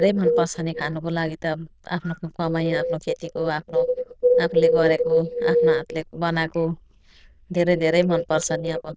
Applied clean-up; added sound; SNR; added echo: neural diffusion model UNIVERSE++.